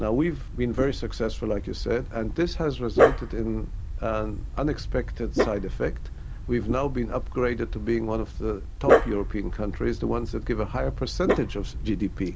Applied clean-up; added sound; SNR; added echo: none; Dog; 0 dB; none.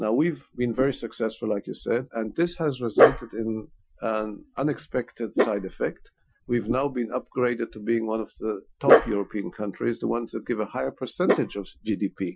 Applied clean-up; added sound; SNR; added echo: classical method Wiener filter.